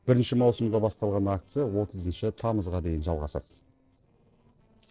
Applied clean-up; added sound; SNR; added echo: neural separator model SepFormer DNS4.